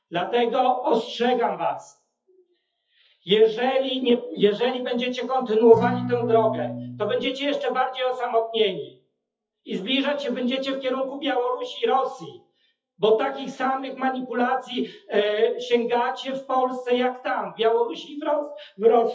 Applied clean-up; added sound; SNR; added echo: classical method WPE with log-MMSE.